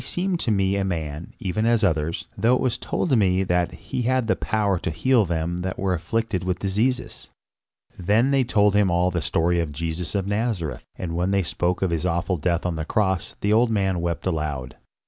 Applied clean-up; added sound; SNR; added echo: none; none; none; none.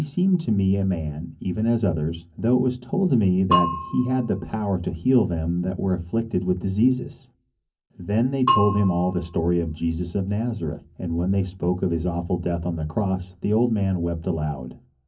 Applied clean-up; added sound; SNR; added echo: none; Bell / Percussion; 7 dB; reverberation time 0.3 s.